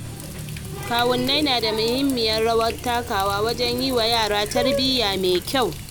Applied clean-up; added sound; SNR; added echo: none; Water tap, faucet; 8 dB; none.